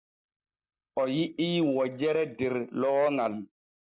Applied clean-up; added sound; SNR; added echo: neural mask model DeepFilterNet 3.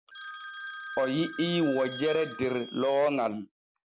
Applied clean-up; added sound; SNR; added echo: none; Telephone; 12 dB; none.